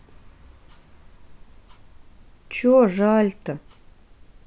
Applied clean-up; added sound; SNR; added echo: none; none; none; none.